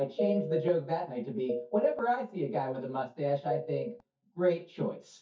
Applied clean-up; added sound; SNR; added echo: neural mask model DeepFilterNet 3.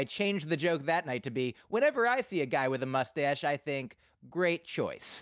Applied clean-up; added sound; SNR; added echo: none; none; none; none.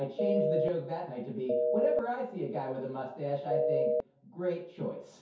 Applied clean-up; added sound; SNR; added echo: none; Telephone; -4 dB; reverberation time 0.6 s.